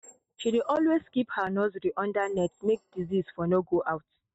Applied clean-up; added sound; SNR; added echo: neural mask model RNNoise.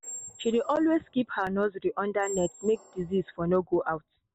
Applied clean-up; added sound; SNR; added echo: none; Squeak; 19 dB; none.